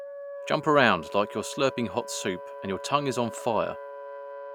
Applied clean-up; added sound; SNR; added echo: none; Wind instrument, woodwind instrument; 12 dB; none.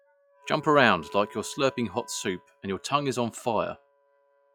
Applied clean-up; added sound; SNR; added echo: classical method log-MMSE.